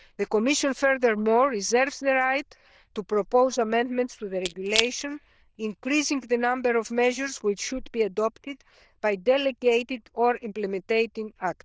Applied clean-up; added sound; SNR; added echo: neural diffusion model UNIVERSE++.